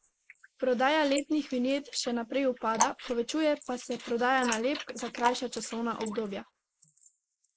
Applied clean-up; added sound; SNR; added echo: neural mask model Resemble Enhance denoiser.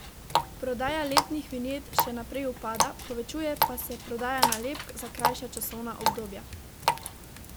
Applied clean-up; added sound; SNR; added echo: none; Water tap, faucet; -3 dB; none.